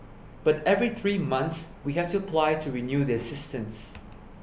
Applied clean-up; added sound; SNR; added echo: none; none; none; none.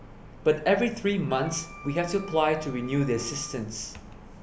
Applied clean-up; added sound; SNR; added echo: none; Wind instrument, woodwind instrument; 20 dB; none.